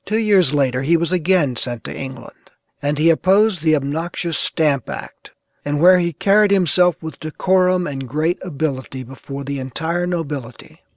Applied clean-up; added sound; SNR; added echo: none; none; none; none.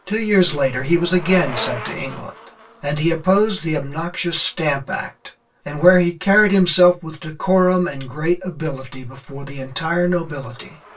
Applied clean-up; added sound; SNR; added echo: none; Bicycle; 19 dB; reverberation time 0.2 s.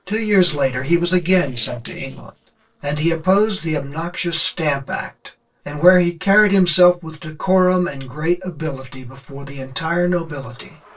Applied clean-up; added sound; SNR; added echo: neural separator model SepFormer DNS4.